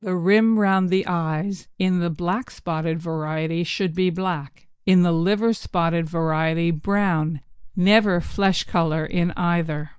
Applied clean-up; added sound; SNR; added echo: neural mask model DeepFilterNet 3.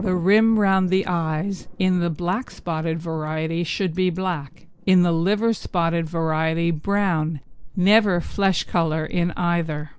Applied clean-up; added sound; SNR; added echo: none; Thunder / Wind / Bird vocalization, bird call, bird song; 14 dB; none.